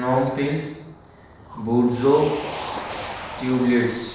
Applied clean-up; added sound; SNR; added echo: none; Motor vehicle (road); 12 dB; reverberation time 1.0 s.